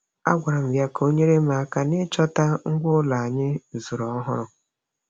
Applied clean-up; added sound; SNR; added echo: none; none; none; none.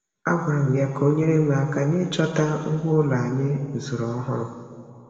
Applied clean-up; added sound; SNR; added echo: none; none; none; reverberation time 2.0 s.